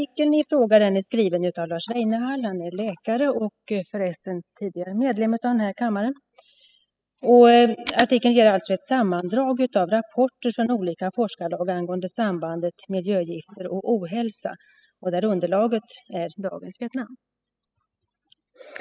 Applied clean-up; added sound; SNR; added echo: classical method spectral subtraction.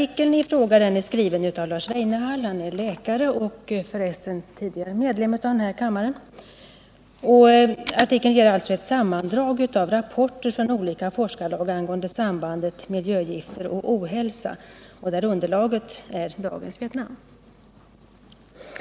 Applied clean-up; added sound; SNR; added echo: none; Telephone; 14 dB; none.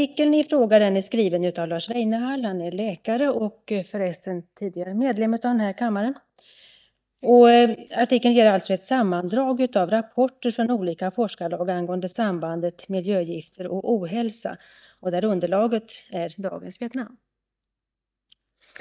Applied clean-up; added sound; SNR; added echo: neural mask model DeepFilterNet 3.